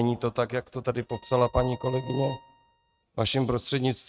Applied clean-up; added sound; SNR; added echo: neural mask model RNNoise.